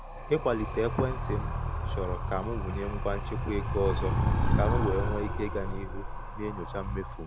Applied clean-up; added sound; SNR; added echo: none; Animal; -3 dB; none.